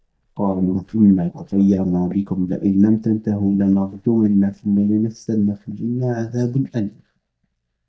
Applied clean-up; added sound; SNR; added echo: neural mask model DeepFilterNet 3.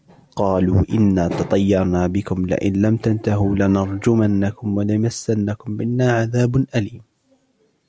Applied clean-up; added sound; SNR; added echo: none; none; none; none.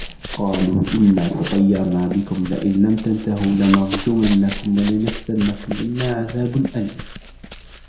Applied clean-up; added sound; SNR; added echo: none; Run; 11 dB; reverberation time 0.6 s.